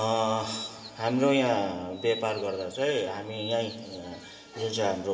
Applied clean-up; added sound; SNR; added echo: none; Bird vocalization, bird call, bird song; 17 dB; reverberation time 2.5 s.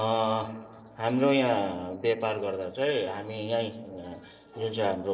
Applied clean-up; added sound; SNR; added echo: neural separator model SepFormer DNS4.